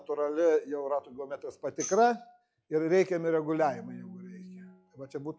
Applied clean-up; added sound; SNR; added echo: classical method log-MMSE.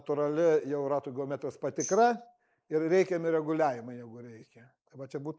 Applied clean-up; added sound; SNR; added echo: neural mask model Resemble Enhance denoiser.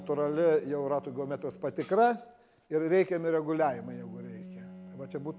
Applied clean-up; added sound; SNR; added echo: none; Bowed string instrument + Tambourine; 17 dB; none.